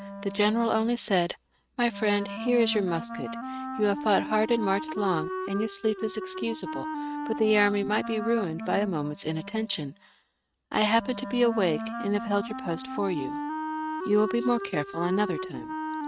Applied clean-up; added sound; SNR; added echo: neural mask model RNNoise.